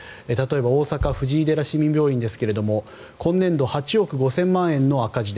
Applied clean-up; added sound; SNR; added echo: none; Bass drum; 14 dB; none.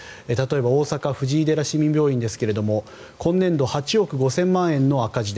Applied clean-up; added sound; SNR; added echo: neural mask model Resemble Enhance denoiser.